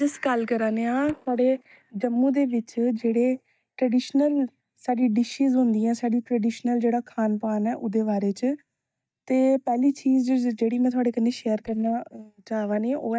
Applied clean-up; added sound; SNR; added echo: neural mask model DeepFilterNet 3.